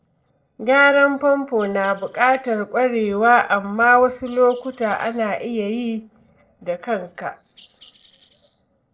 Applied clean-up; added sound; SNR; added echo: neural separator model SepFormer DNS4.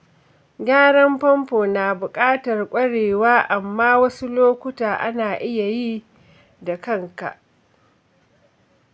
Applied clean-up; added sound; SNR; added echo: none; none; none; none.